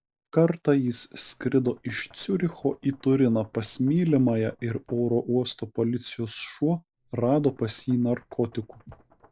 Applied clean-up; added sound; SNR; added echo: neural separator model SepFormer DNS4.